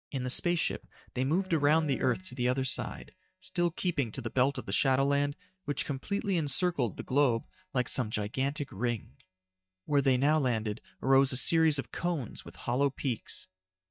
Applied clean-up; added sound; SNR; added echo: neural mask model DeepFilterNet 3.